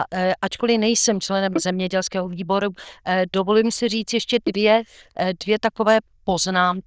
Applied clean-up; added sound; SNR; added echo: neural diffusion model UNIVERSE++.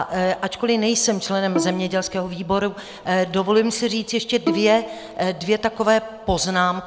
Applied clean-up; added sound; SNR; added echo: none; Bowed string instrument; 9 dB; none.